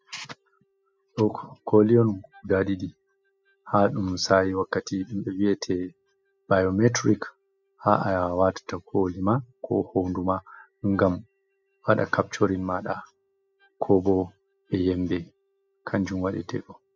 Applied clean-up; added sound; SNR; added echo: classical method spectral subtraction.